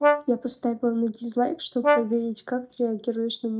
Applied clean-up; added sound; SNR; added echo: neural mask model DeepFilterNet 3.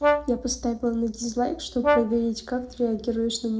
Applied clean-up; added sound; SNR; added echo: neural separator model SepFormer DNS4.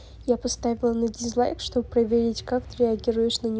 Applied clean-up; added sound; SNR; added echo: none; none; none; none.